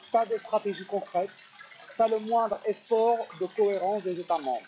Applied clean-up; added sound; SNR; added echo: classical method log-MMSE.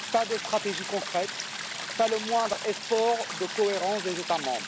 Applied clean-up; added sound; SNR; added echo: none; Stream; 7 dB; none.